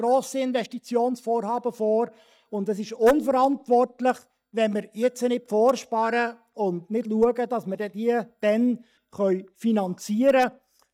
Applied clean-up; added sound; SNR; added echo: neural mask model DeepFilterNet 3.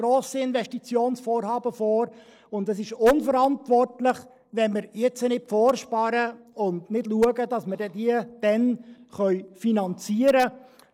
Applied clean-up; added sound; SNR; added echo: neural mask model Resemble Enhance denoiser.